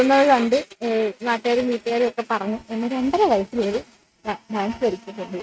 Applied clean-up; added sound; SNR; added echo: neural mask model RNNoise.